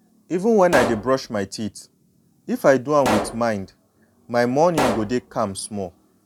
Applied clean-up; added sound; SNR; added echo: none; Explosion; 6 dB; none.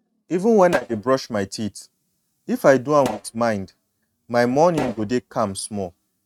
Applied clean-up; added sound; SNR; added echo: neural mask model RNNoise.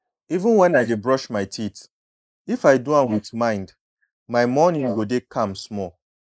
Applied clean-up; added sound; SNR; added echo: neural mask model Resemble Enhance denoiser.